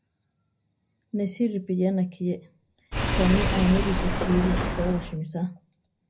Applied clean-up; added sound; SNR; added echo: none; Engine / Car; -2 dB; reverberation time 0.5 s.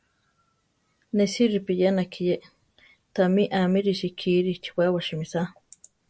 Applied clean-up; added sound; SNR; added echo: none; none; none; none.